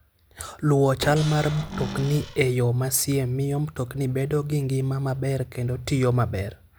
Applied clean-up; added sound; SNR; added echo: none; Cupboard open or close / Door; 11 dB; none.